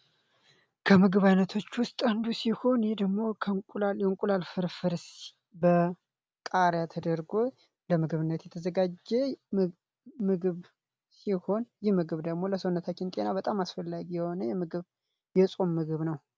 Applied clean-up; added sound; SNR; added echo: none; none; none; none.